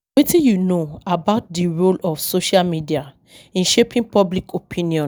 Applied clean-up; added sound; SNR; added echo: none; none; none; none.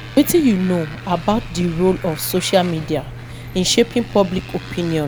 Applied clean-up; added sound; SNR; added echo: none; Motorcycle + Engine; 13 dB; none.